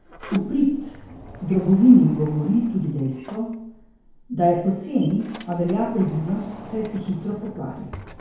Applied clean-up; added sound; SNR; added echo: none; Sliding door; 19 dB; reverberation time 0.9 s.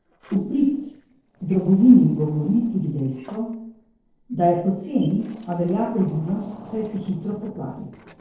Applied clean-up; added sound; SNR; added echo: neural separator model SepFormer DNS4.